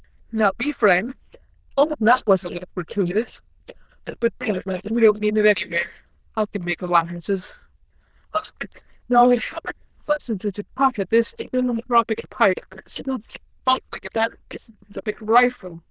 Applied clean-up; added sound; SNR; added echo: neural diffusion model UNIVERSE++.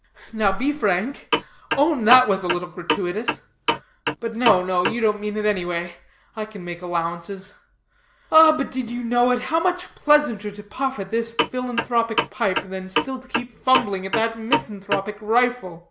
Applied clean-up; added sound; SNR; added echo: none; Clock; 4 dB; none.